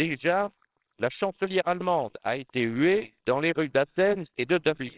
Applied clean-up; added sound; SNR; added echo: neural separator model SepFormer WHAMR!.